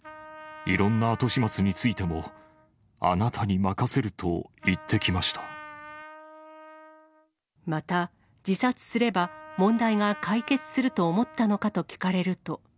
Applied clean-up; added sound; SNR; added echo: none; Trumpet; 19 dB; none.